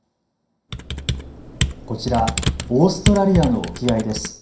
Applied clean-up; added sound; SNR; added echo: none; Computer keyboard; 3 dB; reverberation time 0.5 s.